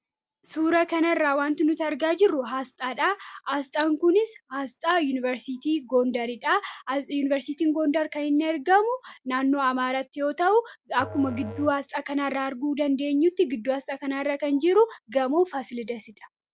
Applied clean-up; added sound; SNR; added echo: none; Musical instrument; 17 dB; none.